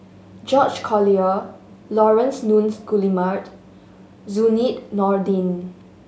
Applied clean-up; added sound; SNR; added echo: none; none; none; none.